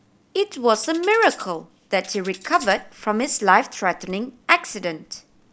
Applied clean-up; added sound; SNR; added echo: none; Tambourine; 20 dB; none.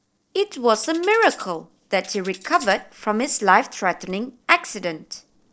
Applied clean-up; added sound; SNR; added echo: neural separator model SepFormer DNS4.